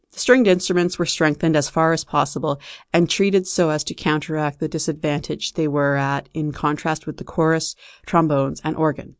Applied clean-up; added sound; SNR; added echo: none; none; none; none.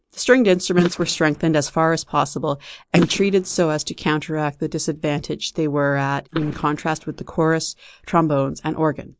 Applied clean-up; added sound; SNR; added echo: neural mask model Resemble Enhance denoiser.